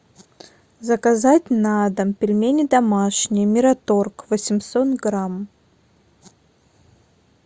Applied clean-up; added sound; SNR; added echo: none; none; none; none.